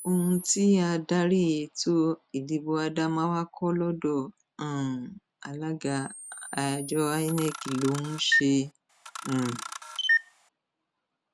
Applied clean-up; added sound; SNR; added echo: none; Camera + Camera; 1 dB; none.